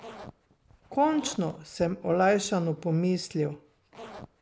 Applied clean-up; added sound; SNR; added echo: none; Zipper (clothing); 20 dB; none.